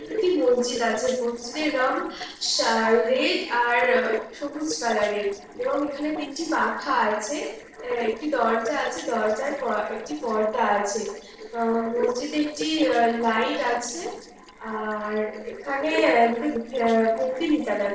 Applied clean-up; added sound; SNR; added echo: neural separator model SepFormer DNS4.